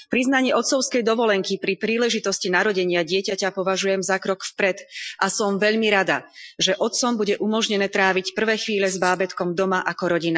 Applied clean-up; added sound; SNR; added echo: classical method Wiener filter.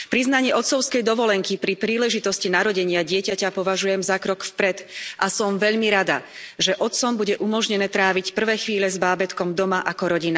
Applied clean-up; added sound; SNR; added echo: none; none; none; none.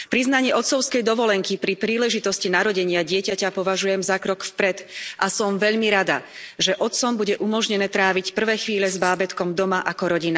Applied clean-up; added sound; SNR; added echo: neural mask model Resemble Enhance denoiser.